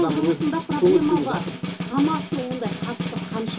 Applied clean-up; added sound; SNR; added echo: none; Snare drum; 6 dB; reverberation time 0.2 s.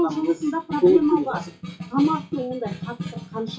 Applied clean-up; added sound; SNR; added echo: classical method WPE with log-MMSE.